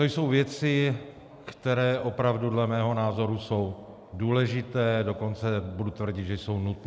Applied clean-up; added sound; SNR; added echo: none; none; none; none.